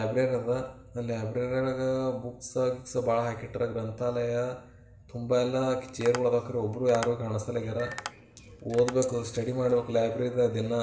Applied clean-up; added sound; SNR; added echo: none; Tap; 15 dB; reverberation time 1.0 s.